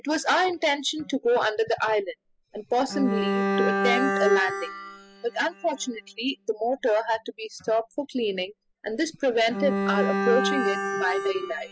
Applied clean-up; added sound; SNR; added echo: classical method spectral subtraction.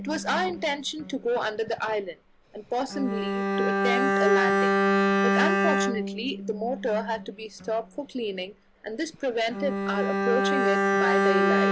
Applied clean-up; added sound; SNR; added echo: none; Bowed string instrument; -3 dB; none.